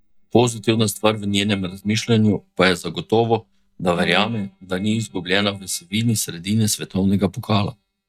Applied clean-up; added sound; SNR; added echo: neural mask model DeepFilterNet 3.